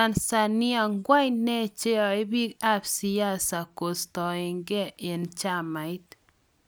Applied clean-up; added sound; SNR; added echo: none; none; none; none.